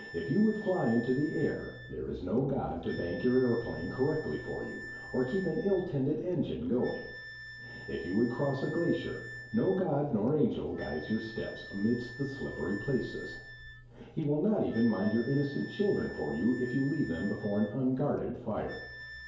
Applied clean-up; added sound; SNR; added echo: none; Wind instrument, woodwind instrument; 15 dB; reverberation time 2.4 s.